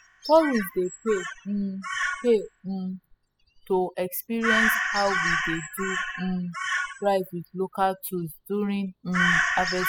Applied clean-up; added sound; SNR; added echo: classical method spectral subtraction.